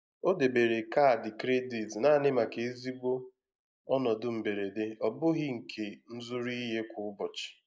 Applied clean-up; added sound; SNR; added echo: neural mask model Resemble Enhance denoiser.